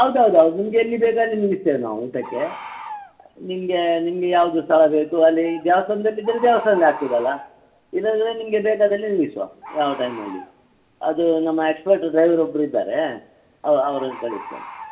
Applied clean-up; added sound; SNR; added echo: none; Bird; 20 dB; reverberation time 0.5 s.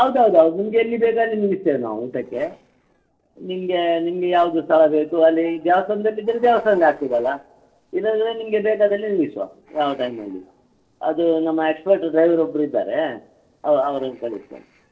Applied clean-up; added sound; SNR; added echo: neural separator model SepFormer DNS4.